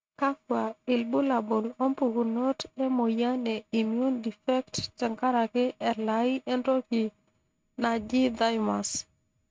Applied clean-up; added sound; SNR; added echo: neural mask model RNNoise.